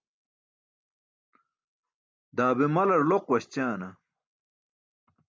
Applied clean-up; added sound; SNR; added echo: none; none; none; none.